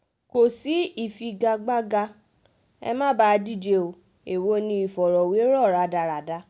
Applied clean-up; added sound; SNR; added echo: none; none; none; none.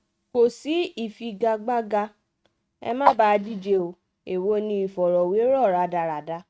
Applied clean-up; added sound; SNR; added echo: neural mask model RNNoise.